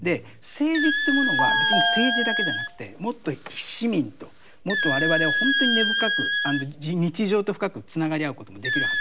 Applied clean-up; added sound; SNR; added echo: none; Squeak + Telephone; -1 dB; none.